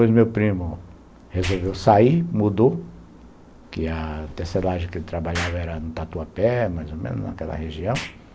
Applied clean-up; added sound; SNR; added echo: none; Explosion; 19 dB; none.